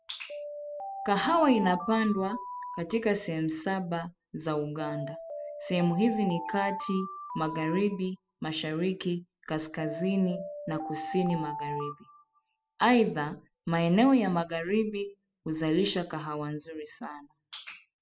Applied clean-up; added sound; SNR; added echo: classical method spectral subtraction.